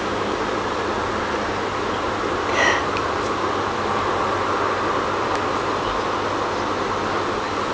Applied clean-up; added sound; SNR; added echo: none; none; none; none.